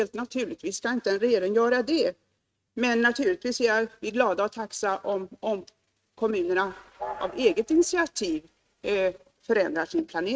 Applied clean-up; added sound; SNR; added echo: neural mask model RNNoise.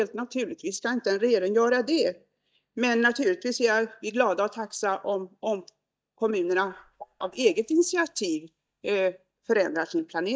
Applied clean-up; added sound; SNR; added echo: neural mask model DeepFilterNet 3.